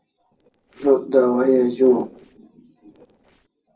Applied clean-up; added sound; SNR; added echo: neural separator model SepFormer DNS4.